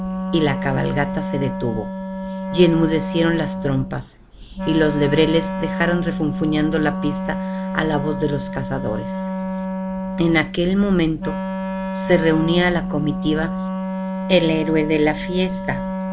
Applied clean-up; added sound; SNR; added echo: none; Wind instrument, woodwind instrument; 5 dB; none.